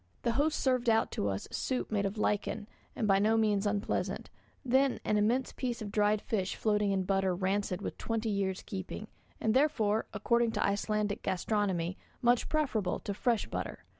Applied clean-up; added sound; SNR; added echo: none; none; none; none.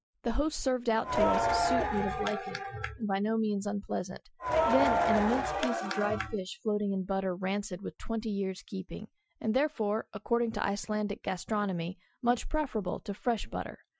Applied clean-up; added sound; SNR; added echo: classical method Wiener filter.